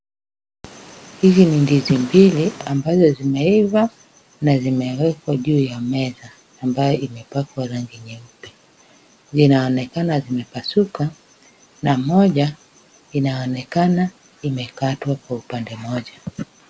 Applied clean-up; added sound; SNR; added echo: none; none; none; none.